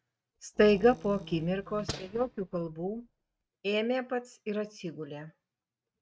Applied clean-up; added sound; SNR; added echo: neural mask model RNNoise.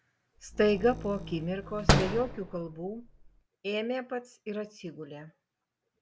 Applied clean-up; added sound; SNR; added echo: none; Slam; -1 dB; none.